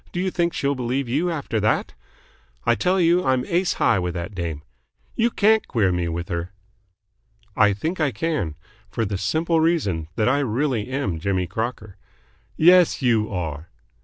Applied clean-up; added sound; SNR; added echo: none; none; none; none.